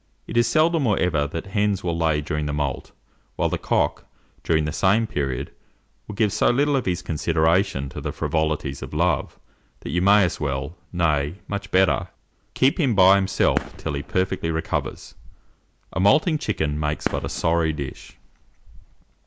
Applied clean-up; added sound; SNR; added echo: none; Fireworks; 12 dB; none.